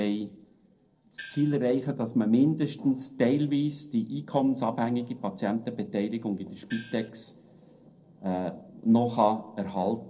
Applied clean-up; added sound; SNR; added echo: neural separator model SepFormer DNS4.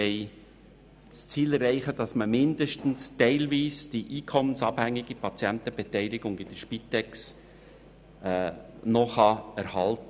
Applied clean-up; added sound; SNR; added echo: none; none; none; none.